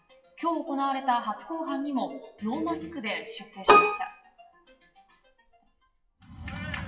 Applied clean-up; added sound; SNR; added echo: classical method WPE with log-MMSE.